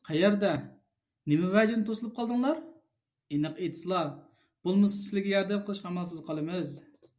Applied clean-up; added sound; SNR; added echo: none; none; none; none.